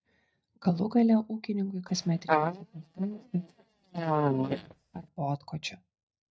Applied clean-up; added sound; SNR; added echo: neural mask model DeepFilterNet 3.